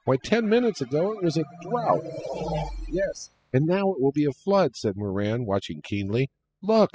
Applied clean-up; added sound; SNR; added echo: classical method spectral subtraction.